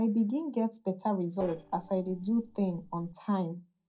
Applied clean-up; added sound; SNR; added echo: neural separator model SepFormer DNS4.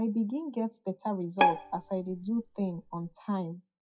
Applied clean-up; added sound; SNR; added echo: classical method WPE with log-MMSE.